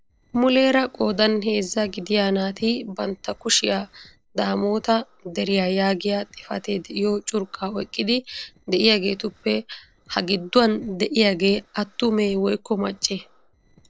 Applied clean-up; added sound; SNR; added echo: neural separator model SepFormer DNS4.